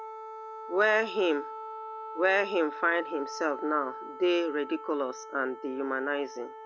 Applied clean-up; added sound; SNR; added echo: none; Wind instrument, woodwind instrument; 11 dB; none.